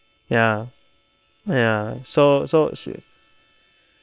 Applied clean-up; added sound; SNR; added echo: neural separator model SepFormer WHAM!.